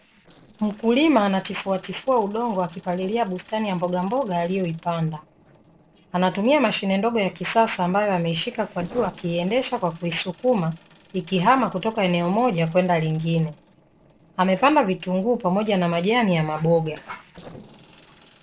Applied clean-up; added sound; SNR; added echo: neural separator model SepFormer DNS4.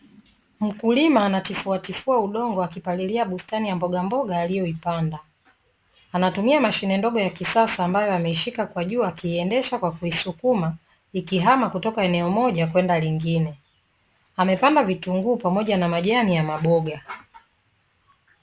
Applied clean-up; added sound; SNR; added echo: none; none; none; none.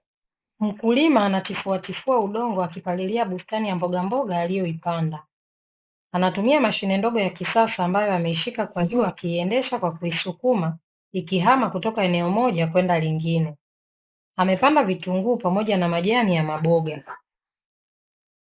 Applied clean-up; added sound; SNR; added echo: neural mask model Resemble Enhance denoiser.